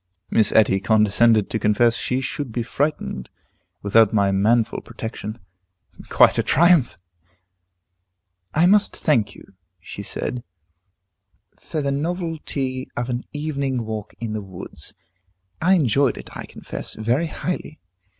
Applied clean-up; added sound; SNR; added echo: none; none; none; none.